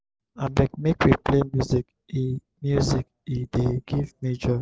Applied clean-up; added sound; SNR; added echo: none; none; none; none.